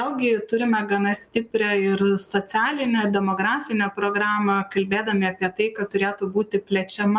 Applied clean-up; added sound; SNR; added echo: none; none; none; none.